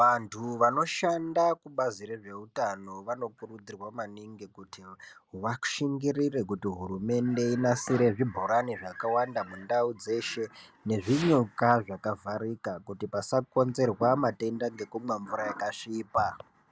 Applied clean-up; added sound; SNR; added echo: none; Fire; 10 dB; none.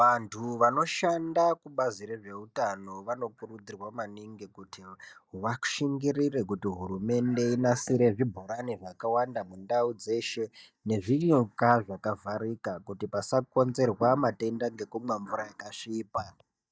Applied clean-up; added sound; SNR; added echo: neural mask model DeepFilterNet 3.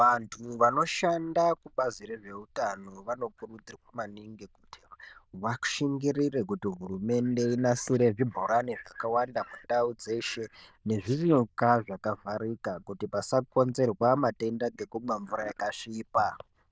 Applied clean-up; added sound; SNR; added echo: neural diffusion model UNIVERSE++.